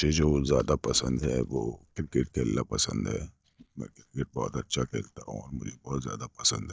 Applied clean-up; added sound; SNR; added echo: neural mask model DeepFilterNet 3.